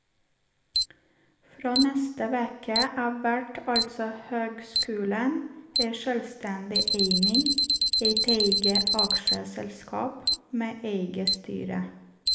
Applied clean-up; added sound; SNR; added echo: none; Alarm; 0 dB; reverberation time 0.9 s.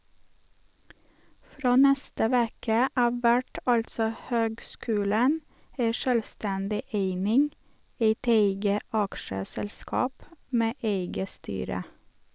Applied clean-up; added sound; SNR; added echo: none; none; none; none.